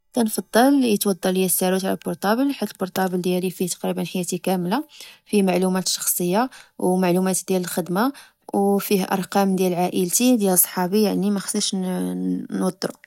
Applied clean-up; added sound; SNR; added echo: neural mask model DeepFilterNet 3.